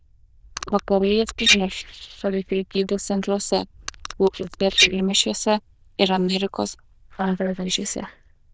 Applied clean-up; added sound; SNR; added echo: neural diffusion model UNIVERSE++.